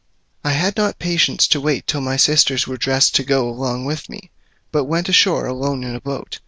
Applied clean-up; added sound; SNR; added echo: none; none; none; none.